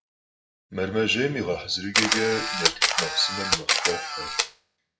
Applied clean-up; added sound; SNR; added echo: classical method WPE with log-MMSE.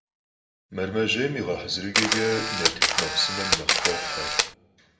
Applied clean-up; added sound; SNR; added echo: none; Camera; -4 dB; reverberation time 1.1 s.